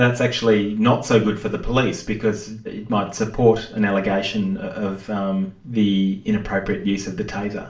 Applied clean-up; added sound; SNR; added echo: none; none; none; reverberation time 0.4 s.